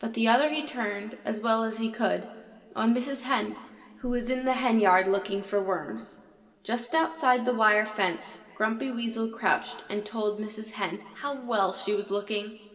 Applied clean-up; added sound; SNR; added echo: none; none; none; reverberation time 1.5 s.